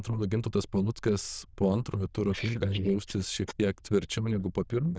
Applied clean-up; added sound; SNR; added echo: neural diffusion model UNIVERSE++.